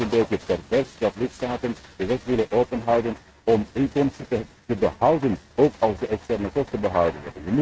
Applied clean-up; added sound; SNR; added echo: neural mask model RNNoise.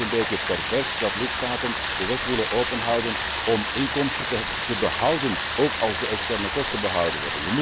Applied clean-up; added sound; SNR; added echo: none; Rain; -1 dB; none.